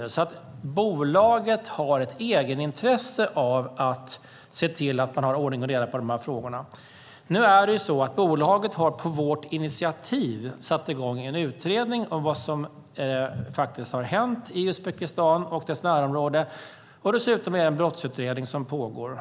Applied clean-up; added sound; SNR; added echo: none; none; none; none.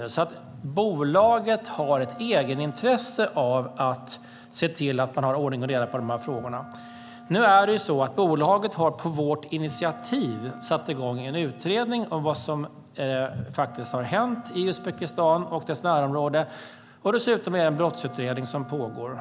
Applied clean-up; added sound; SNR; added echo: none; Wind instrument, woodwind instrument; 19 dB; none.